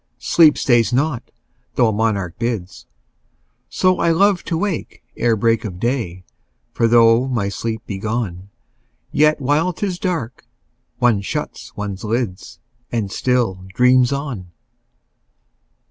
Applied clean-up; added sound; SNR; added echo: none; none; none; none.